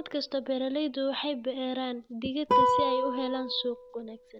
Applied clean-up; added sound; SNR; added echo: none; Guitar; 0 dB; none.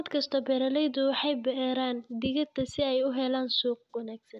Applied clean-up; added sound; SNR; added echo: none; none; none; none.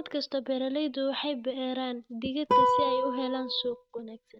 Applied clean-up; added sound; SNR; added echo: neural mask model RNNoise.